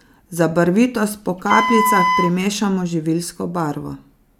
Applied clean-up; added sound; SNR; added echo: none; Wind instrument, woodwind instrument; 0 dB; none.